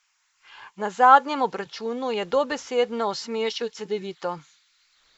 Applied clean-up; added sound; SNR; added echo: neural mask model Resemble Enhance denoiser.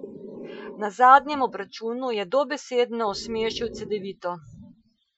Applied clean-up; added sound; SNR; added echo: classical method Wiener filter.